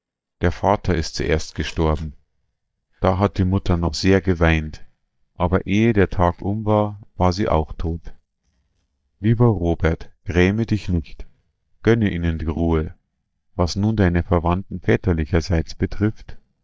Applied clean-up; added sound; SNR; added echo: neural mask model DeepFilterNet 3.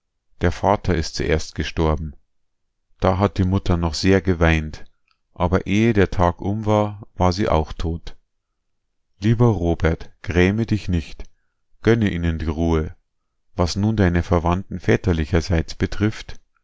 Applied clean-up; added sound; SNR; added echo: none; none; none; none.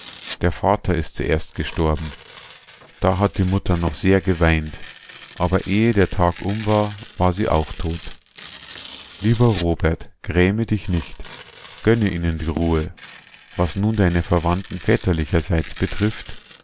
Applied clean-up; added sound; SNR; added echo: none; Tearing + Fireworks; 18 dB; none.